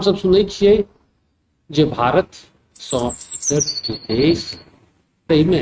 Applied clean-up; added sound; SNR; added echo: neural mask model RNNoise.